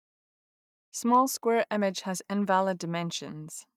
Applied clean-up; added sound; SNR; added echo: neural mask model DeepFilterNet 3.